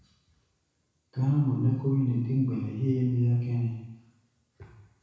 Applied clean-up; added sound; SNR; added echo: none; none; none; reverberation time 1.0 s.